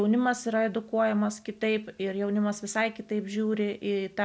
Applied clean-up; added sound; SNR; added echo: none; none; none; none.